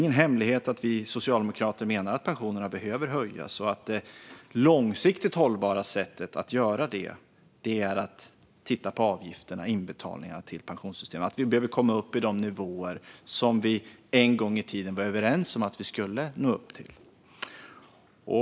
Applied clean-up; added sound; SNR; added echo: none; none; none; none.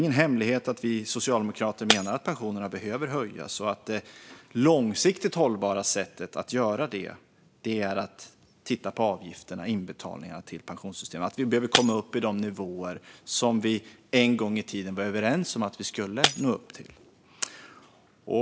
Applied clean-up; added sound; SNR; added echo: none; Shatter; 7 dB; none.